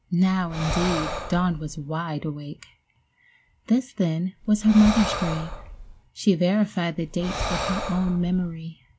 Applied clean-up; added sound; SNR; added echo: none; Breathing; 7 dB; none.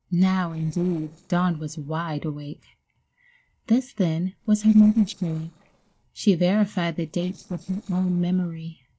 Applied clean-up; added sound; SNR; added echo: neural separator model SepFormer DNS4.